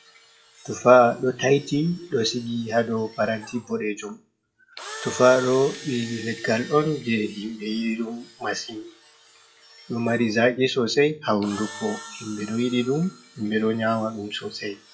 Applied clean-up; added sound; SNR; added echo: classical method WPE with log-MMSE.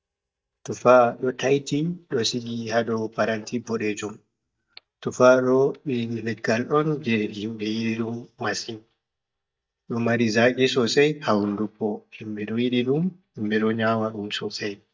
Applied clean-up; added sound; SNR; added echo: neural mask model DeepFilterNet 3.